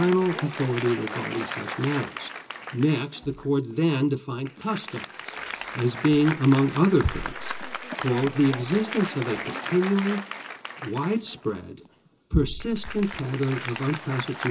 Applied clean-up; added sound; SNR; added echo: none; Applause; 10 dB; reverberation time 0.2 s.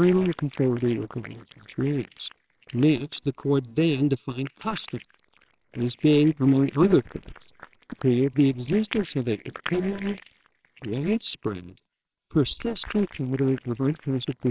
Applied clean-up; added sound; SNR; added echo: neural separator model SepFormer WHAMR!.